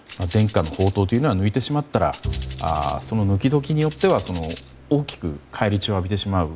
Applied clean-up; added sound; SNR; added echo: none; Bowed string instrument + Tambourine; 10 dB; none.